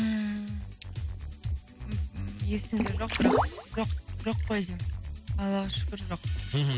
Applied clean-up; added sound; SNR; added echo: none; Water / Splash, splatter; 1 dB; none.